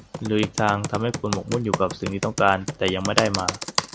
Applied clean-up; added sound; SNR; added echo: none; Computer keyboard; 5 dB; none.